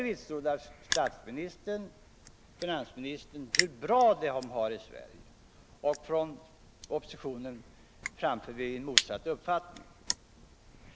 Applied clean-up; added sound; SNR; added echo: none; Crushing; 5 dB; none.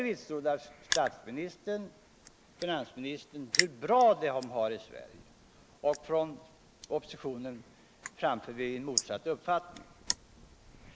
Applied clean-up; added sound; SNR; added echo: neural mask model Resemble Enhance denoiser.